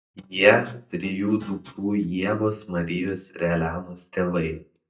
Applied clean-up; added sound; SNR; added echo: neural mask model DeepFilterNet 3.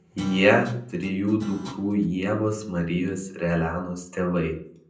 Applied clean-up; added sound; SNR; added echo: none; Guitar; 15 dB; reverberation time 0.6 s.